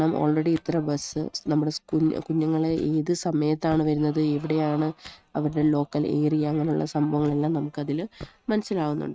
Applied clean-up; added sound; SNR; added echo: neural mask model RNNoise.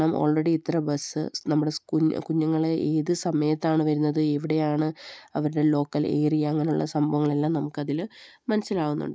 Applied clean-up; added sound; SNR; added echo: none; none; none; none.